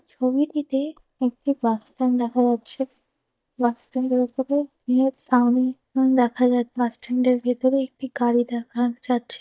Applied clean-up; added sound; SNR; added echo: neural mask model DeepFilterNet 3.